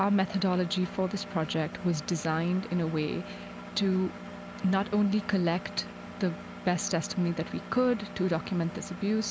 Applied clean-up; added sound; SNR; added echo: none; Engine; 12 dB; none.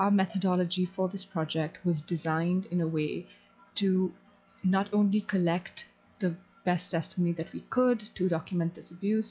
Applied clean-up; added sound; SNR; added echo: classical method log-MMSE.